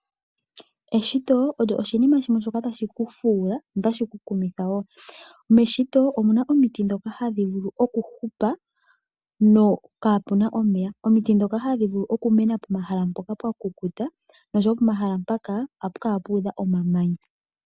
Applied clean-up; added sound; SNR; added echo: none; none; none; none.